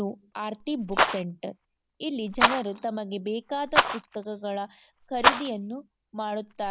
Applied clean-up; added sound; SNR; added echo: none; Rattle; -3 dB; none.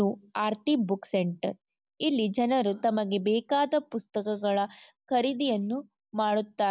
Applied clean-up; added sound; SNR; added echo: none; none; none; none.